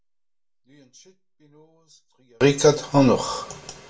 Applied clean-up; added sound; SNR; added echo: none; none; none; reverberation time 0.2 s.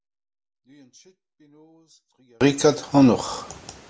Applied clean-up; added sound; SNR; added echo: none; none; none; none.